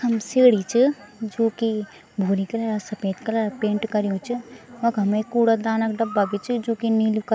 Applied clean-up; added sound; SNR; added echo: none; none; none; none.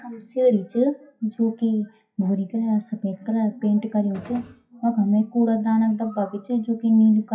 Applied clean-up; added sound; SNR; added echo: classical method WPE with log-MMSE.